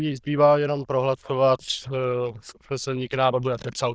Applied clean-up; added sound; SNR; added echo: neural diffusion model UNIVERSE++.